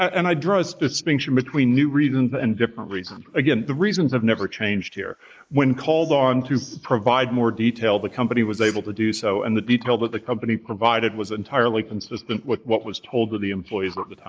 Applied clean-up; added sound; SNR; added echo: neural mask model Resemble Enhance denoiser.